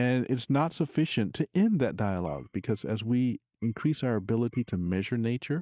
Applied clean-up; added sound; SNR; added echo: neural mask model DeepFilterNet 3.